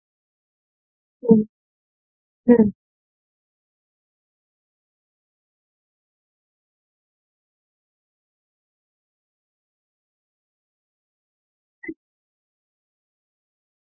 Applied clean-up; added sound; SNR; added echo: neural mask model Resemble Enhance denoiser.